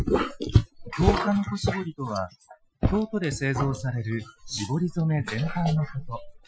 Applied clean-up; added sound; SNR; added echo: classical method Wiener filter.